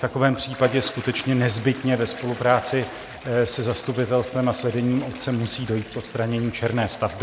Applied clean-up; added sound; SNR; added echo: none; Toilet flush; 17 dB; none.